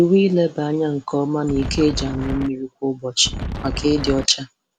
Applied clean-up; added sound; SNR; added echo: none; Wind; 7 dB; none.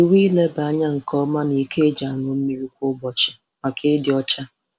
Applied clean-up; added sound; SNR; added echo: none; none; none; none.